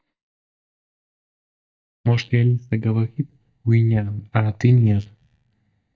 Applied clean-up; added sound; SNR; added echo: neural mask model DeepFilterNet 3.